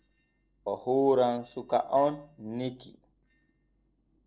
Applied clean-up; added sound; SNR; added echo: neural separator model SepFormer DNS4.